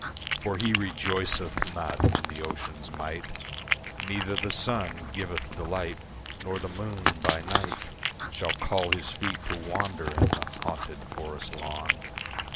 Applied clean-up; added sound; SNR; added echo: none; Cat; -3 dB; none.